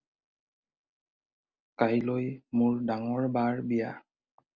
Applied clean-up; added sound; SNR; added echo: none; none; none; none.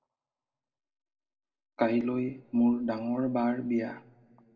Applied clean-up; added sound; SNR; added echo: none; none; none; reverberation time 1.2 s.